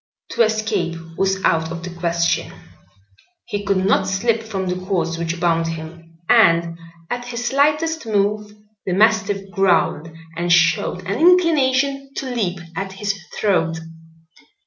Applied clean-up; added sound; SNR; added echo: none; none; none; none.